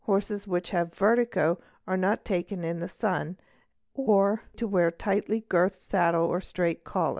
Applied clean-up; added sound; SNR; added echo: none; none; none; none.